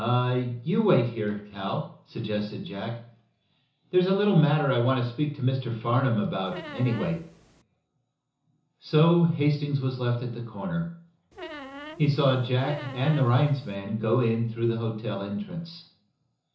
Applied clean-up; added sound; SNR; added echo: none; Squeak; 15 dB; reverberation time 0.7 s.